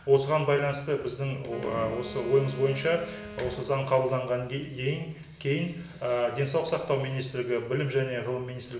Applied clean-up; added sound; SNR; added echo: none; Wind instrument, woodwind instrument; 15 dB; reverberation time 0.7 s.